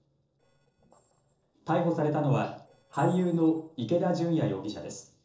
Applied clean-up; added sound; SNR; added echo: neural separator model SepFormer DNS4.